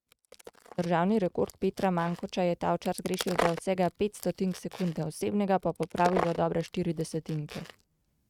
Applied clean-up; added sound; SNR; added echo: neural mask model RNNoise.